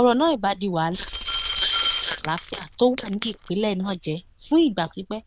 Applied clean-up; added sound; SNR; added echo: neural diffusion model UNIVERSE++.